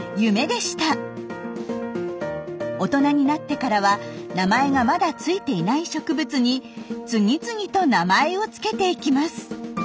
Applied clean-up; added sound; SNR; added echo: none; none; none; none.